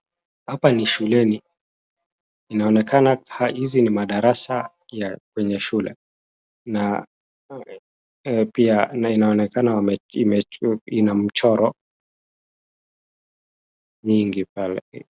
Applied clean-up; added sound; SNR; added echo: none; none; none; none.